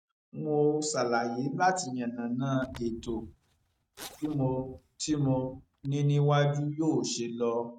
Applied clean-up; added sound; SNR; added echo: neural mask model RNNoise.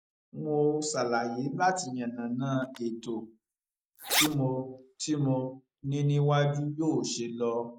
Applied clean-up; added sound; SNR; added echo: neural mask model Resemble Enhance denoiser.